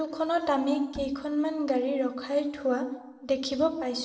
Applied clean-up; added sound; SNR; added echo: neural separator model SepFormer DNS4.